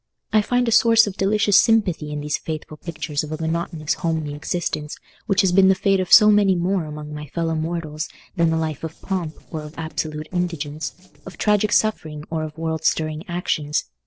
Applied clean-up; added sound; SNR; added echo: neural separator model SepFormer DNS4.